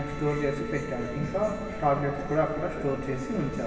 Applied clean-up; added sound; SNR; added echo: none; Wind instrument, woodwind instrument; 13 dB; reverberation time 1.2 s.